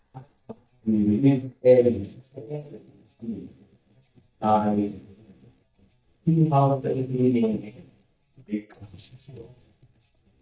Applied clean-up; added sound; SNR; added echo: neural mask model DeepFilterNet 3.